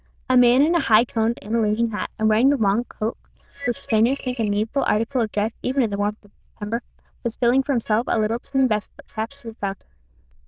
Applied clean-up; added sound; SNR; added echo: neural diffusion model UNIVERSE++.